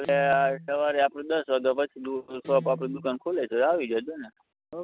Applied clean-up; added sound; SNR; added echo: none; Guitar; 17 dB; none.